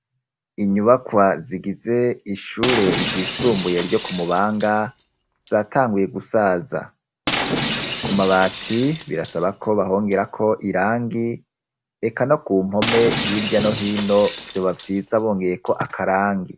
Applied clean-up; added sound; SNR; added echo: none; Shatter; 8 dB; none.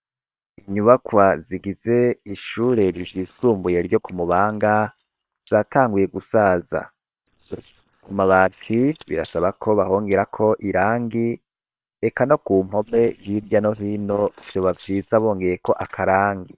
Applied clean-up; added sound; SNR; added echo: neural separator model SepFormer WHAM!.